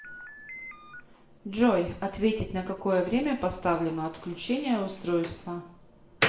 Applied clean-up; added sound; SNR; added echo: none; Slam; 10 dB; reverberation time 0.6 s.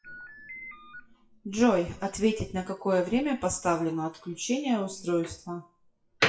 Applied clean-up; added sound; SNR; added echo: classical method WPE with log-MMSE.